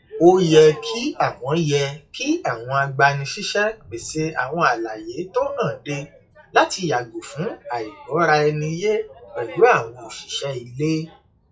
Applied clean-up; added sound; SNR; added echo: classical method WPE with log-MMSE.